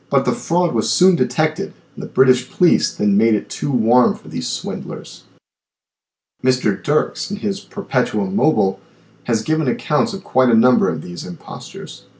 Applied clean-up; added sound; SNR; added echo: none; none; none; none.